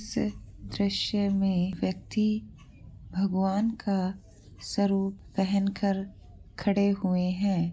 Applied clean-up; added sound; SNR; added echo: none; none; none; none.